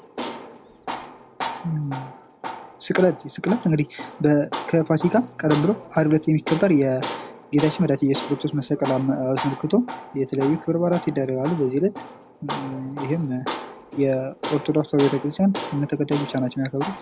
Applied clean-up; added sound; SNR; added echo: none; Tools; 12 dB; none.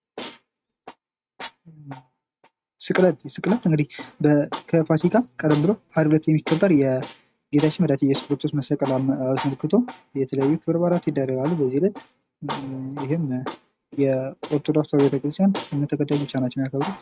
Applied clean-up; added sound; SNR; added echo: neural mask model RNNoise.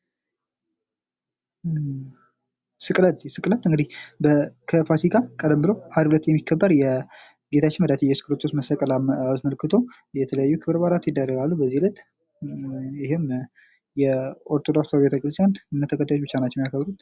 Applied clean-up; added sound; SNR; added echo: none; none; none; none.